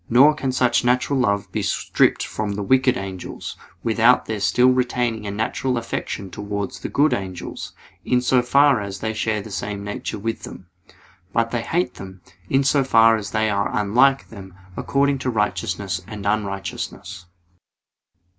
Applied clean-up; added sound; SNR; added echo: none; none; none; none.